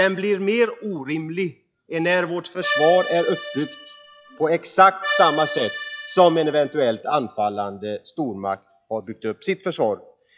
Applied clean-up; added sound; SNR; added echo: classical method log-MMSE.